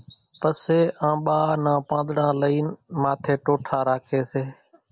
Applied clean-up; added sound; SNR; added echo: none; none; none; none.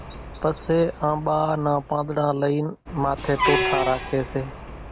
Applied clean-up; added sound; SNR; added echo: none; Truck; 6 dB; none.